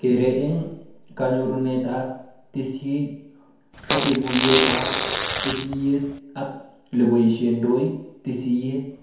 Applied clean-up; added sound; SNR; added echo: none; Fart; 1 dB; reverberation time 0.9 s.